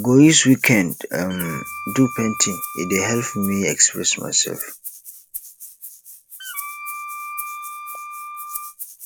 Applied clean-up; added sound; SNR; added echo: none; Rattle (instrument) + Wind instrument, woodwind instrument; 12 dB; none.